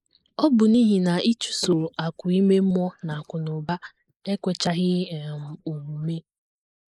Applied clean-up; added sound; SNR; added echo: neural mask model Resemble Enhance denoiser.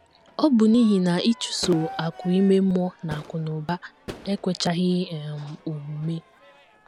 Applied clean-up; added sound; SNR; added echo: none; Crowd / Fireworks; 19 dB; none.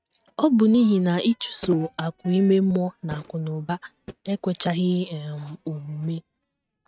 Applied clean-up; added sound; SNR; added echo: neural mask model RNNoise.